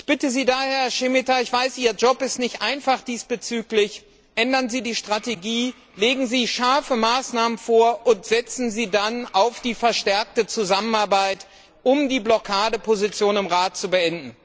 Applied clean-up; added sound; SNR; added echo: none; none; none; none.